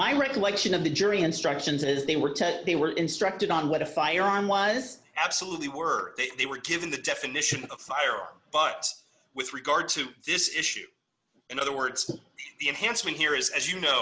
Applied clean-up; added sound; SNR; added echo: none; none; none; none.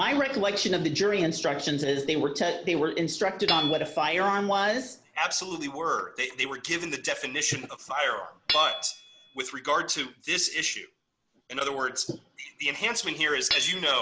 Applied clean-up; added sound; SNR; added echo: none; Hammer / Chink, clink; 11 dB; none.